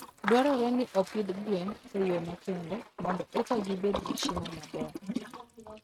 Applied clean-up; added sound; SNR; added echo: neural mask model RNNoise.